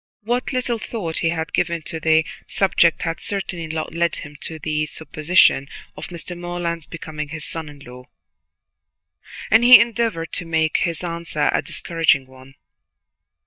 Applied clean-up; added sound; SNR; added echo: neural mask model DeepFilterNet 3.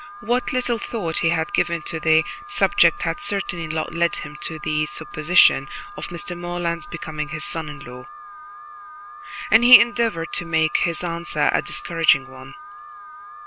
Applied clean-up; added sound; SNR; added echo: none; Alarm; 14 dB; none.